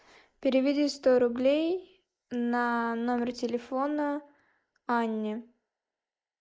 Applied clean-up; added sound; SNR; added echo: neural mask model Resemble Enhance denoiser.